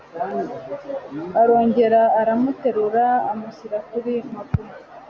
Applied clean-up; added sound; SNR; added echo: none; none; none; none.